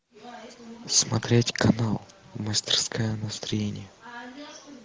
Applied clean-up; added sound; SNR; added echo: none; none; none; none.